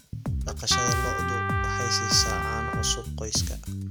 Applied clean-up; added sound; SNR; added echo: none; Bass guitar + Trumpet; -2 dB; none.